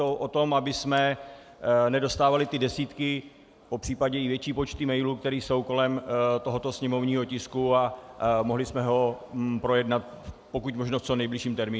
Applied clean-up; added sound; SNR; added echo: none; none; none; none.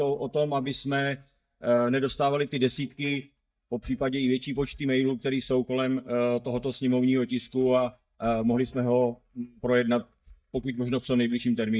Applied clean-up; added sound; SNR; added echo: neural mask model DeepFilterNet 3.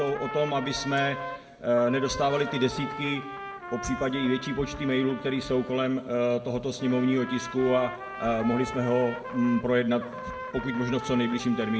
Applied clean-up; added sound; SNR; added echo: none; Trumpet; 11 dB; reverberation time 1.2 s.